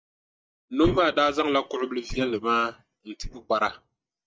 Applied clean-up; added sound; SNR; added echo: neural mask model DeepFilterNet 3.